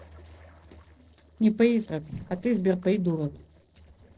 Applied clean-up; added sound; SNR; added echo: neural separator model SepFormer DNS4.